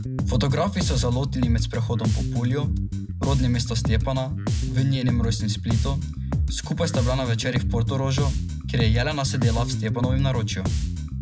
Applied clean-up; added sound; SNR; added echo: none; Bass guitar; 1 dB; none.